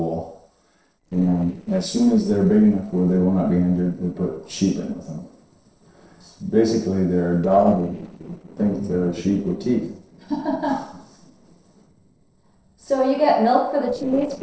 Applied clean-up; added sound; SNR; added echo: neural separator model SepFormer DNS4.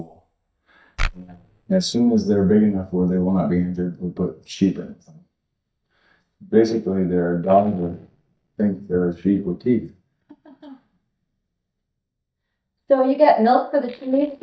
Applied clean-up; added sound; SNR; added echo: neural mask model DeepFilterNet 3.